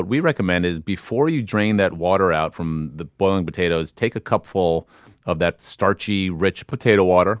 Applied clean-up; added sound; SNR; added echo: none; none; none; none.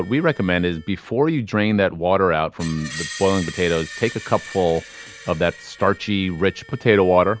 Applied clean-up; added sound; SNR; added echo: none; Screech; 18 dB; none.